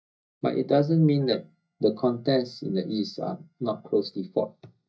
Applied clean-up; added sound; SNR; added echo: neural mask model DeepFilterNet 3.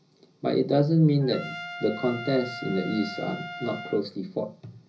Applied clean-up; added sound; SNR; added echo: none; Trumpet; 12 dB; reverberation time 0.5 s.